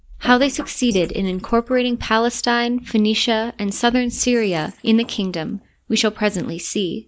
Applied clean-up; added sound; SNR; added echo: neural mask model Resemble Enhance denoiser.